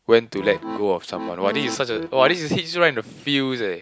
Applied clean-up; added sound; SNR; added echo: none; Accordion; 10 dB; none.